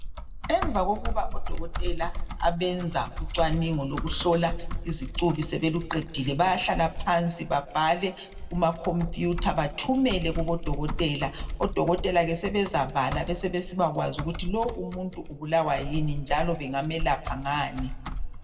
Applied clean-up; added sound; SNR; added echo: none; Typing; 5 dB; reverberation time 1.3 s.